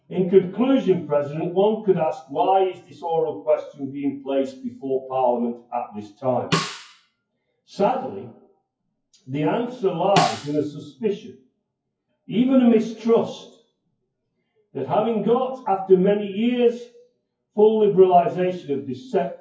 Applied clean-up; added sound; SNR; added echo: classical method WPE with log-MMSE.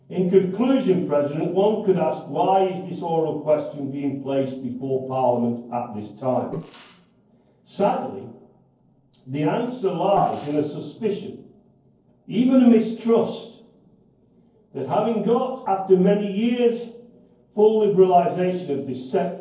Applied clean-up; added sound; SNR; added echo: neural separator model SepFormer DNS4.